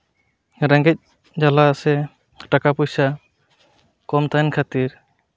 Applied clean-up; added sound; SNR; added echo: none; none; none; none.